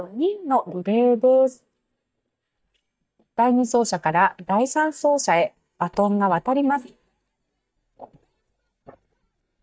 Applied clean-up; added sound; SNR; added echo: neural mask model DeepFilterNet 3.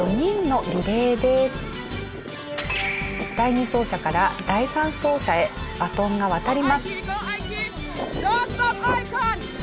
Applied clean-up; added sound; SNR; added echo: none; none; none; none.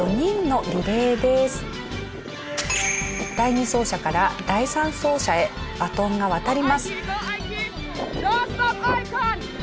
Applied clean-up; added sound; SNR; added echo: none; Bird; 17 dB; none.